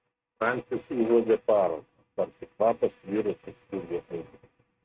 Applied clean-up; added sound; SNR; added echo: neural mask model RNNoise.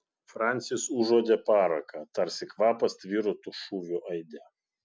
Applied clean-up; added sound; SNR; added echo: none; none; none; none.